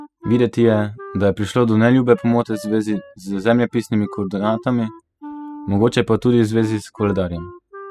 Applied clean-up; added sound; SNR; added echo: classical method spectral subtraction.